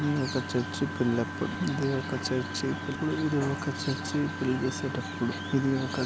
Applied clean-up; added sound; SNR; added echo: none; Engine; 7 dB; none.